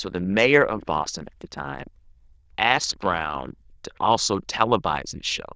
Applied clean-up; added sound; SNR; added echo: neural diffusion model UNIVERSE++.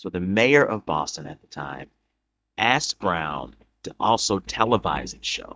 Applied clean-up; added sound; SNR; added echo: neural mask model DeepFilterNet 3.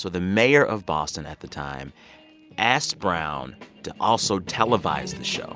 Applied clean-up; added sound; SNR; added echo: none; none; none; none.